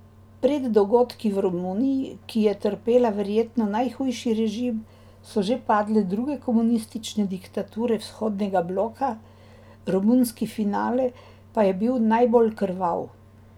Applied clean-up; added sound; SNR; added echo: none; none; none; none.